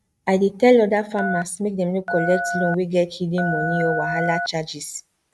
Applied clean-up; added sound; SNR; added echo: neural mask model RNNoise.